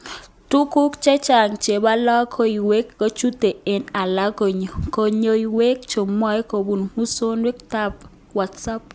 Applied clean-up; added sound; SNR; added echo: none; none; none; none.